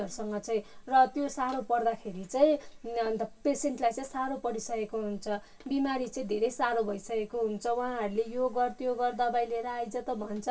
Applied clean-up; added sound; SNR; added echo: none; none; none; reverberation time 0.2 s.